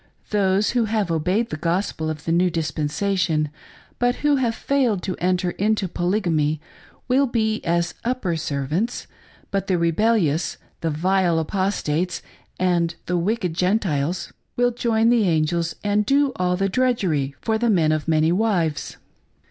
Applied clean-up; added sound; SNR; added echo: none; none; none; none.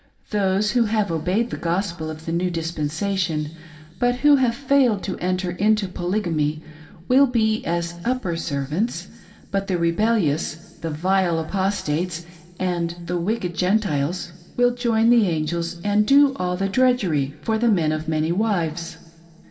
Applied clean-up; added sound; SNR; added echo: none; none; none; reverberation time 2.6 s.